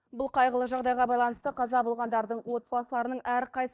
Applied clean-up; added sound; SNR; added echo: neural mask model DeepFilterNet 3.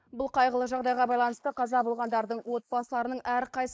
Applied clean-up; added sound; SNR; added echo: neural mask model Resemble Enhance denoiser.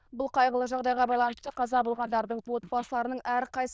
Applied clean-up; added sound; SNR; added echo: neural diffusion model UNIVERSE++.